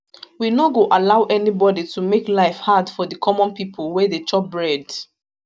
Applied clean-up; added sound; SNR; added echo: none; none; none; none.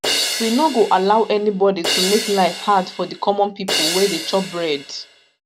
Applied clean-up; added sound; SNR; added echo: none; Crash cymbal; 6 dB; none.